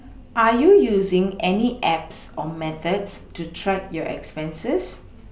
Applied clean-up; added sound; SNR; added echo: none; none; none; none.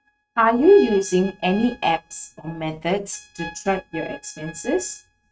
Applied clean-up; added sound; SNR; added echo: neural mask model RNNoise.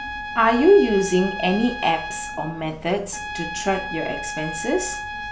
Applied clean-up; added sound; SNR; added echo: none; Trumpet; 10 dB; none.